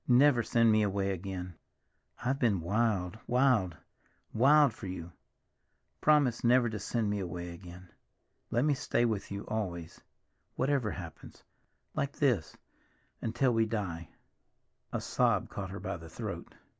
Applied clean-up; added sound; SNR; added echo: none; none; none; none.